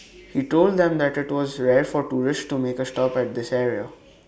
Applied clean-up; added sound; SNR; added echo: none; none; none; none.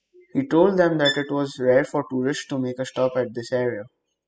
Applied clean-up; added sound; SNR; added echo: classical method spectral subtraction.